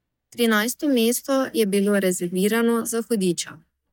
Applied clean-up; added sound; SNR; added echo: neural mask model DeepFilterNet 3.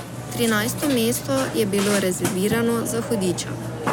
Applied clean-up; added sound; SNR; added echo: none; Burping, eructation; 6 dB; none.